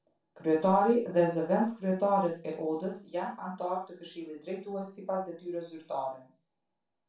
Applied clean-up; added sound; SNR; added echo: none; none; none; reverberation time 0.3 s.